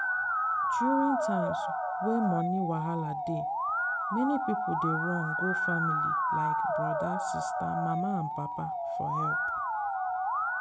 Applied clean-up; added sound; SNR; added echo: none; Musical instrument; -4 dB; none.